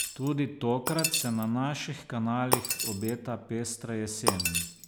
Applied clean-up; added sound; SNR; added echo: none; Shatter; 3 dB; none.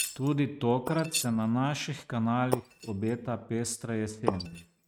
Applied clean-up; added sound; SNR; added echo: neural mask model RNNoise.